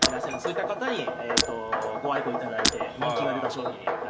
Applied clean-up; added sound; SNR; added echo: none; Shatter; 3 dB; reverberation time 1.4 s.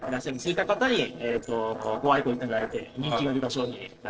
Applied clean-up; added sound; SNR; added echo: neural separator model SepFormer DNS4.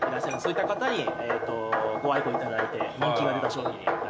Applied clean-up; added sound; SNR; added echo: none; none; none; none.